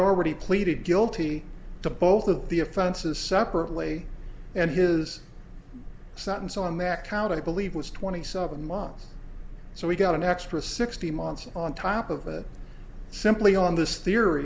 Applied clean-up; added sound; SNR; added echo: none; none; none; none.